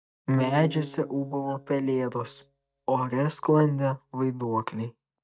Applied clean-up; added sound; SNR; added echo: neural mask model DeepFilterNet 3.